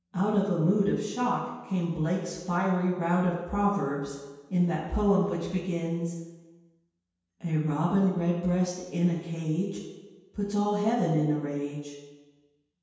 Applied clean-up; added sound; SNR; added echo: none; none; none; reverberation time 1.2 s.